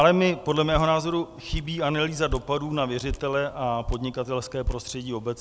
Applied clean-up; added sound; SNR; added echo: none; Drip; 10 dB; none.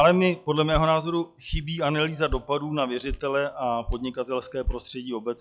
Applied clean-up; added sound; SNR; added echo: classical method log-MMSE.